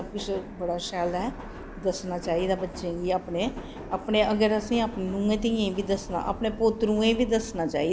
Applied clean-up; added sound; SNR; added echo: none; Subway, metro, underground; 13 dB; none.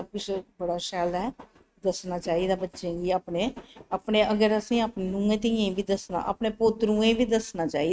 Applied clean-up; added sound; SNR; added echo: neural mask model RNNoise.